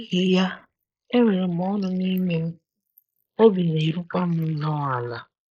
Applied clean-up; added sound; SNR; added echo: neural mask model Resemble Enhance denoiser.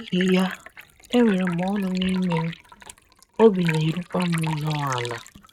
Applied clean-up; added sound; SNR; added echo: neural mask model RNNoise.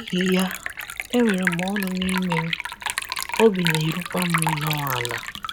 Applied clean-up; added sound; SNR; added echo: none; Liquid; 5 dB; none.